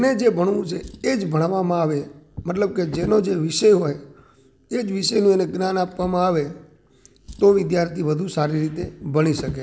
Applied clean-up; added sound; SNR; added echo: none; Drawer open or close; 19 dB; none.